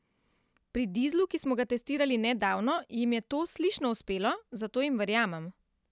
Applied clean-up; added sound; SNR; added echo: none; none; none; none.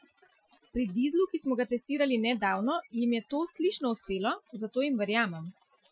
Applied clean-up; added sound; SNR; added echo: classical method Wiener filter.